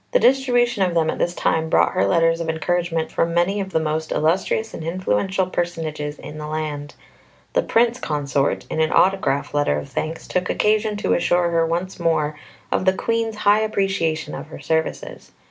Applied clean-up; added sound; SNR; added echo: none; none; none; none.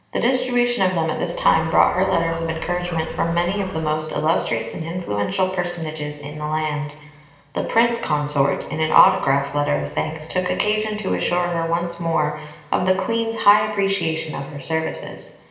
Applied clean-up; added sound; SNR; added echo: none; Dog; 14 dB; reverberation time 1.1 s.